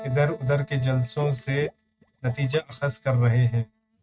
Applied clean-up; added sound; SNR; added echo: neural mask model RNNoise.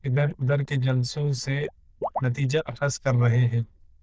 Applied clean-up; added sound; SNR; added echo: neural diffusion model UNIVERSE++.